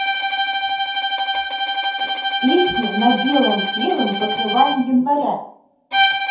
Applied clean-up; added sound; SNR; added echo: none; Bowed string instrument; -1 dB; reverberation time 0.5 s.